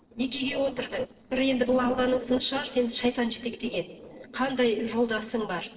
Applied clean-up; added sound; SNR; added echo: neural separator model SepFormer DNS4.